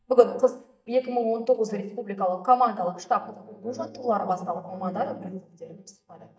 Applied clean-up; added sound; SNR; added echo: neural mask model DeepFilterNet 3.